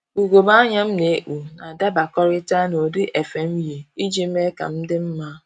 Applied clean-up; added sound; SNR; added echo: none; none; none; none.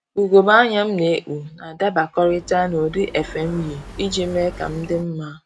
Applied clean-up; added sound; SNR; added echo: none; Motorcycle; 17 dB; none.